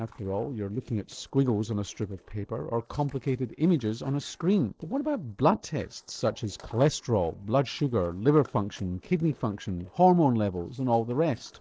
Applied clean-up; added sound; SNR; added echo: neural separator model SepFormer DNS4.